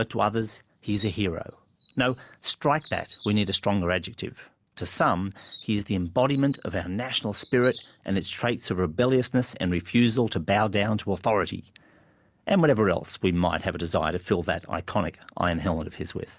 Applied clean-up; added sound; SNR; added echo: none; Chirp, tweet; 15 dB; none.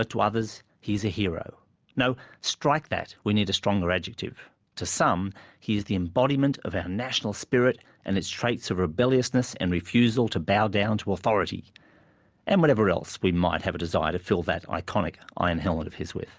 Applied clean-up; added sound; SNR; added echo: none; none; none; none.